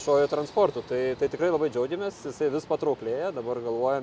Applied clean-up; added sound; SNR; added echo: none; none; none; none.